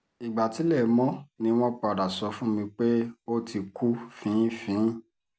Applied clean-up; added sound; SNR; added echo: none; none; none; none.